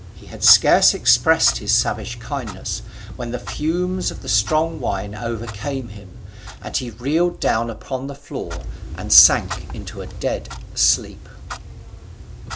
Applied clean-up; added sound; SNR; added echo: none; Clock; 10 dB; none.